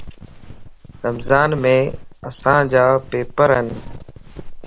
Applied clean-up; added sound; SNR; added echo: none; Walk, footsteps; 14 dB; none.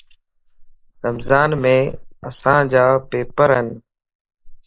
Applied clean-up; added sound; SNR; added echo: neural mask model Resemble Enhance denoiser.